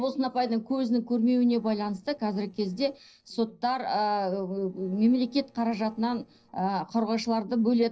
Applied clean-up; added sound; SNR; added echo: neural separator model SepFormer DNS4.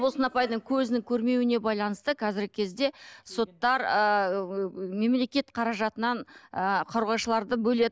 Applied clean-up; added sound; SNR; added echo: none; none; none; none.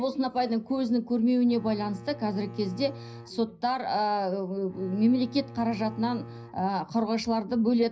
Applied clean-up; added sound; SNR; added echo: none; Bowed string instrument; 17 dB; reverberation time 0.4 s.